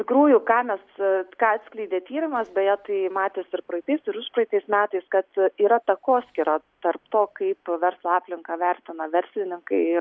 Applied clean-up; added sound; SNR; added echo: none; none; none; none.